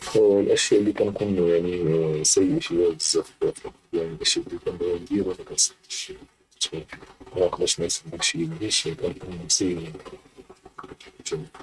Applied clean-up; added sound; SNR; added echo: neural mask model RNNoise.